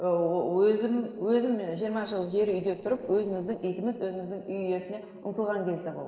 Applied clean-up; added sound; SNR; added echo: neural separator model SepFormer DNS4.